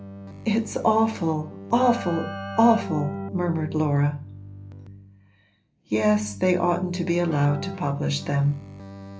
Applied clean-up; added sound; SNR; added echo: none; Keyboard (musical); 12 dB; reverberation time 0.3 s.